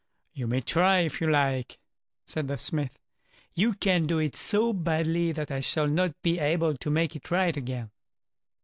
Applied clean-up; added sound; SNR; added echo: none; none; none; none.